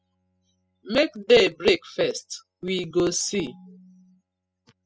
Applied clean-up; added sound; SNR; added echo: classical method spectral subtraction.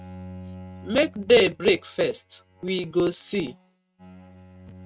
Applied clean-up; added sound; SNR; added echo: neural mask model RNNoise.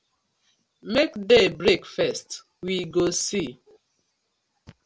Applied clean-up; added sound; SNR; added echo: none; none; none; none.